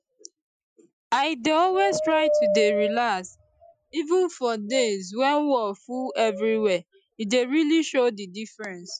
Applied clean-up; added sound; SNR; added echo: classical method Wiener filter.